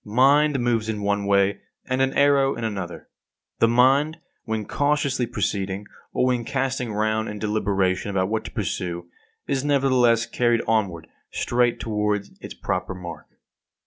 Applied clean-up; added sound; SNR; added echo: none; none; none; none.